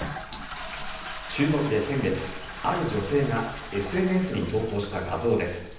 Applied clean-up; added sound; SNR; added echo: none; Toilet flush; 10 dB; reverberation time 0.9 s.